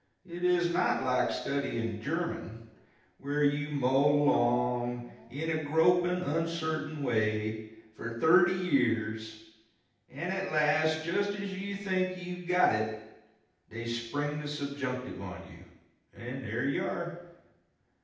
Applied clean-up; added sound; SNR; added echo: none; Dog; 15 dB; reverberation time 0.9 s.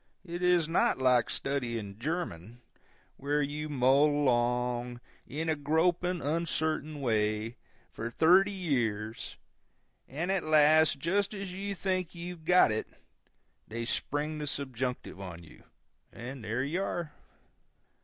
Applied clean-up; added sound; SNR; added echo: none; none; none; none.